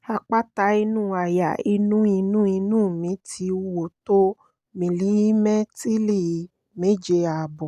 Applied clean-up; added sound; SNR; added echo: none; none; none; none.